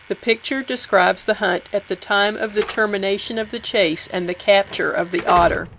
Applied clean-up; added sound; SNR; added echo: none; Slam / Alarm; 17 dB; none.